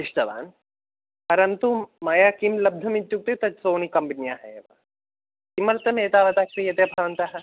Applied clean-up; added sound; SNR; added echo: none; none; none; none.